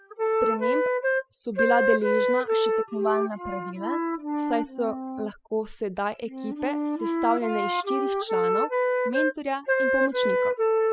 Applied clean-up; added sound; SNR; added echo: classical method spectral subtraction.